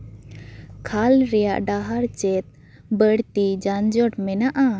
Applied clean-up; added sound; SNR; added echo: none; none; none; none.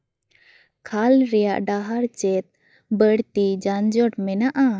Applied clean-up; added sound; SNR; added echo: neural mask model DeepFilterNet 3.